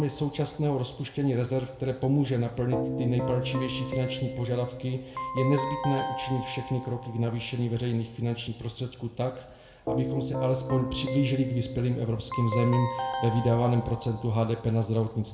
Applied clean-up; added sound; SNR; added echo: none; Keyboard (musical); 7 dB; reverberation time 0.7 s.